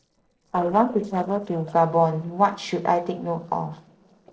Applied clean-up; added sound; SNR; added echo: neural separator model SepFormer DNS4.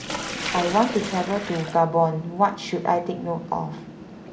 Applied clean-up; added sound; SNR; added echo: none; Sink (filling or washing); 10 dB; none.